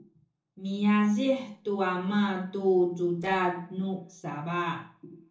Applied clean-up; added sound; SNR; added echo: neural separator model SepFormer DNS4.